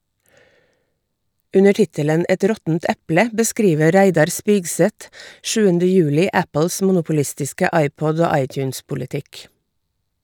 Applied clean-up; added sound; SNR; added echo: none; none; none; none.